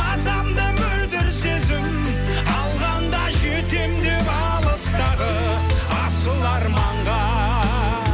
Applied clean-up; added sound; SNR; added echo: none; none; none; none.